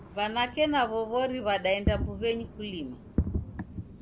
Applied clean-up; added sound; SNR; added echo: none; Fireworks; 5 dB; none.